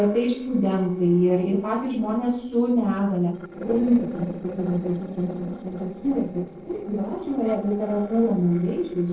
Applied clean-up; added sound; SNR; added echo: neural separator model SepFormer DNS4.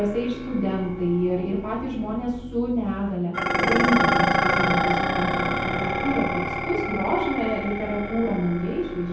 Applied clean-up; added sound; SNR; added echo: none; Dishes, pots, and pans; 0 dB; reverberation time 0.9 s.